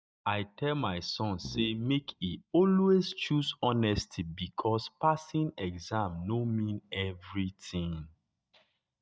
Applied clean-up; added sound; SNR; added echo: neural mask model DeepFilterNet 3.